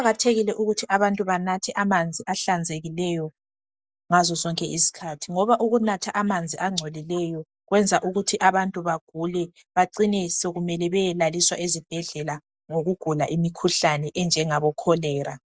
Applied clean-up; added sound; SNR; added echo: none; none; none; none.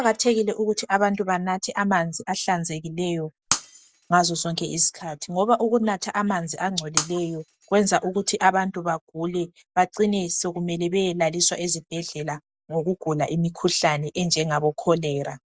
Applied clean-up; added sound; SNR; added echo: none; Shatter; 8 dB; none.